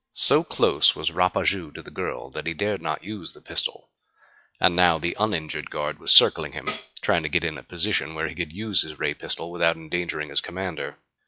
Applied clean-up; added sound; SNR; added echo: classical method log-MMSE.